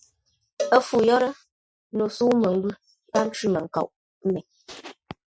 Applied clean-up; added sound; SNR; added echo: classical method Wiener filter.